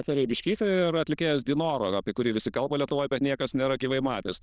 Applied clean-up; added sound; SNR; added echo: neural diffusion model UNIVERSE++.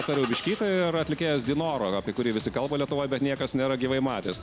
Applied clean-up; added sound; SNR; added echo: none; Engine starting; 17 dB; none.